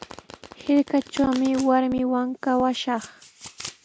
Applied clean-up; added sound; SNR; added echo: none; Domestic sounds, home sounds; 18 dB; none.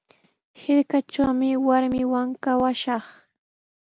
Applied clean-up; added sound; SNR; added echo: none; none; none; none.